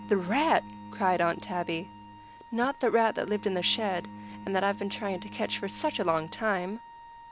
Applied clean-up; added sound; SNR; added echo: none; Wind instrument, woodwind instrument + Bowed string instrument; 15 dB; none.